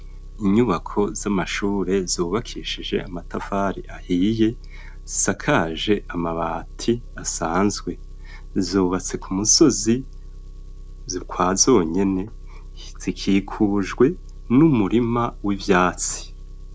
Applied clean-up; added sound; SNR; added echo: none; Engine; 14 dB; none.